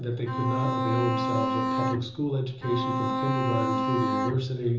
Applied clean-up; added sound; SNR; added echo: none; Bowed string instrument; 0 dB; reverberation time 0.6 s.